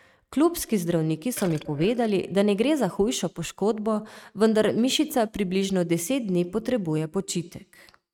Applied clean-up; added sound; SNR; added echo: neural mask model RNNoise.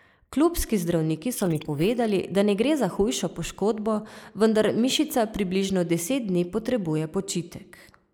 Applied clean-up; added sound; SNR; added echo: neural mask model Resemble Enhance denoiser.